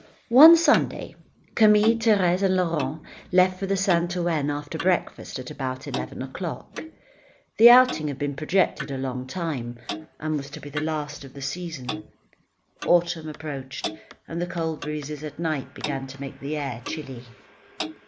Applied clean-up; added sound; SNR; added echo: none; Clock; 15 dB; none.